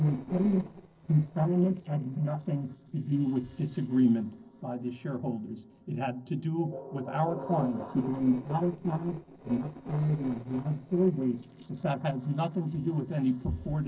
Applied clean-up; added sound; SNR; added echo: neural separator model SepFormer DNS4.